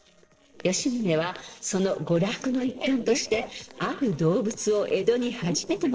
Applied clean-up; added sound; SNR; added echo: neural separator model SepFormer DNS4.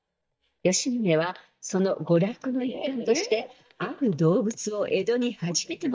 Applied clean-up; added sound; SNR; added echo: neural mask model DeepFilterNet 3.